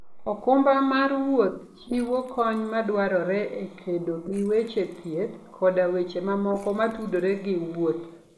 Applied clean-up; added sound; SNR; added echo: neural mask model Resemble Enhance denoiser.